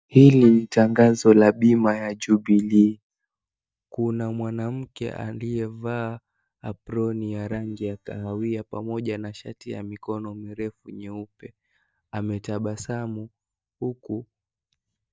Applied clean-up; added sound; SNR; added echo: neural mask model DeepFilterNet 3.